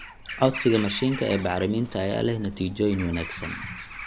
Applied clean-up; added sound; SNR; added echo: none; Bird vocalization, bird call, bird song / Crow; 12 dB; none.